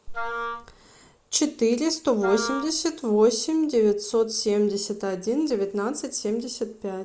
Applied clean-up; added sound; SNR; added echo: none; Wind instrument, woodwind instrument; 9 dB; none.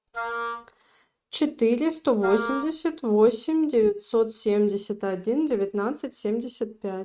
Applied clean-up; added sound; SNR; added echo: neural mask model RNNoise.